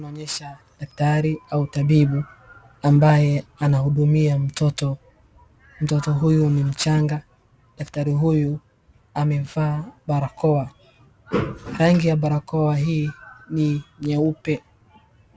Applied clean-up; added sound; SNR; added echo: none; none; none; none.